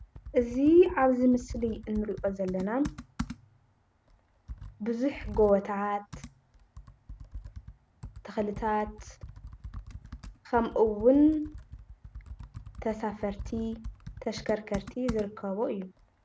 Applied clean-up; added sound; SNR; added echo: none; Computer keyboard; 14 dB; none.